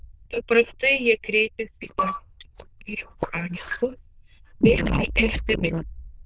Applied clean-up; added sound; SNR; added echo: neural diffusion model UNIVERSE++.